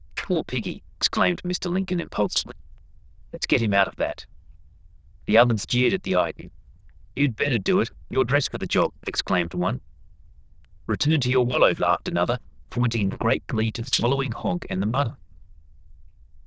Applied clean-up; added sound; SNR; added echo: neural diffusion model UNIVERSE++.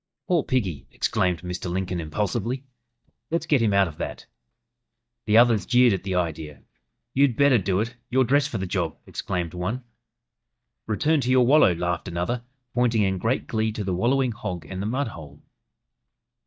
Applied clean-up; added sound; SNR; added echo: neural mask model DeepFilterNet 3.